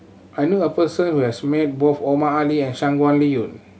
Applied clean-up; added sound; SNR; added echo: none; none; none; none.